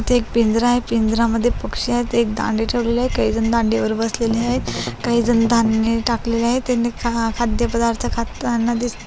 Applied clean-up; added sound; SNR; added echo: none; Strum; 10 dB; none.